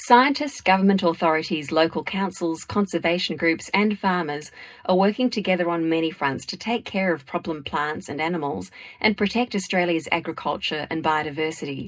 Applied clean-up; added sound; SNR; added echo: none; none; none; reverberation time 0.2 s.